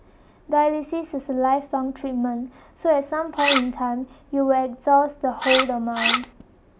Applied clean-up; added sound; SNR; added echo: none; Cutlery, silverware; -5 dB; none.